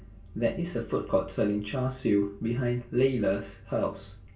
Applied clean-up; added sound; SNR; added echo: none; none; none; reverberation time 0.2 s.